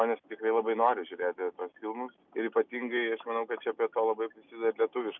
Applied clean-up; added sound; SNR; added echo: none; none; none; none.